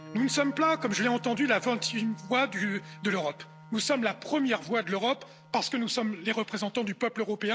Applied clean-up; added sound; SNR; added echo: none; Organ; 19 dB; none.